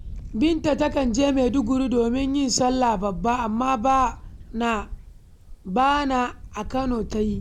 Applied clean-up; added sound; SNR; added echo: none; Camera; 13 dB; none.